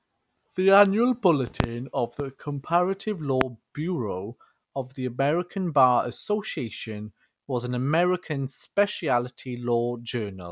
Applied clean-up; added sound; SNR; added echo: none; none; none; none.